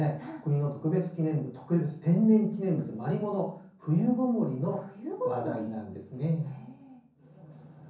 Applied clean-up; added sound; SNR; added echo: none; none; none; reverberation time 0.6 s.